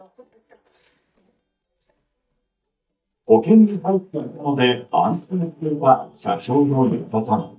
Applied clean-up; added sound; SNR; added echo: neural mask model DeepFilterNet 3.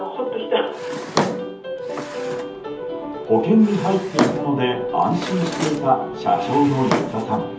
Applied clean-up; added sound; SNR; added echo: none; Drawer open or close; 7 dB; reverberation time 0.7 s.